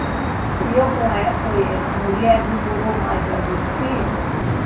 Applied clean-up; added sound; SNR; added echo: none; Traffic noise, roadway noise; -1 dB; reverberation time 0.2 s.